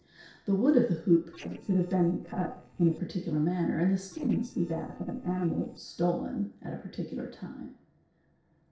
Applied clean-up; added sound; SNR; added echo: neural separator model SepFormer DNS4.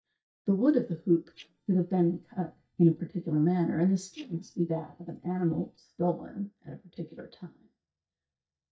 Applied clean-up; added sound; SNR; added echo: neural mask model DeepFilterNet 3.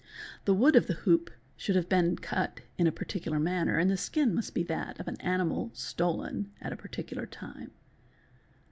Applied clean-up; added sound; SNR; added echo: none; none; none; none.